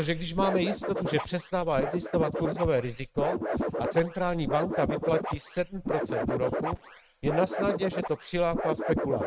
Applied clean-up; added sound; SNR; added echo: neural mask model RNNoise.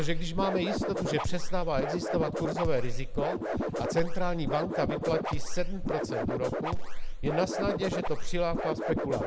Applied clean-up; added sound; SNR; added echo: none; Scratching (performance technique); -3 dB; none.